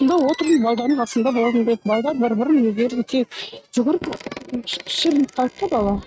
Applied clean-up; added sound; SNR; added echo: neural mask model RNNoise.